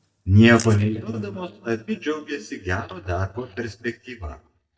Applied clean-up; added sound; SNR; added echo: neural mask model DeepFilterNet 3.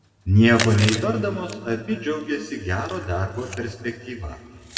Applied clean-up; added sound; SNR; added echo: none; Chewing, mastication; 12 dB; reverberation time 2.0 s.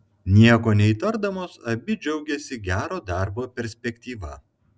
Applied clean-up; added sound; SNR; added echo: none; none; none; none.